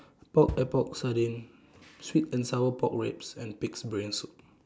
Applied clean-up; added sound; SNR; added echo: none; Bass drum; 13 dB; none.